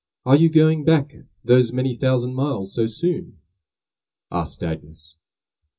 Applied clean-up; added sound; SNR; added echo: none; none; none; reverberation time 0.2 s.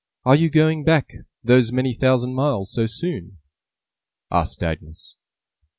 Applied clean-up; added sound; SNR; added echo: none; none; none; none.